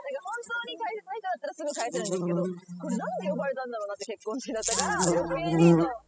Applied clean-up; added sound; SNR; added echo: classical method spectral subtraction.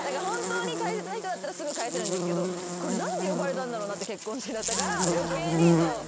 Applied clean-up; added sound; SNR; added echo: none; Buzz; -3 dB; none.